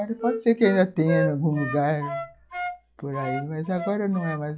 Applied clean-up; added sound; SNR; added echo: classical method log-MMSE.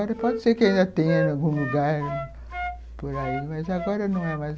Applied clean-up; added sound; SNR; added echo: none; Wind instrument, woodwind instrument; 8 dB; none.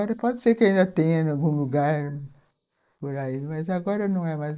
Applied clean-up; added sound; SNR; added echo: neural mask model Resemble Enhance denoiser.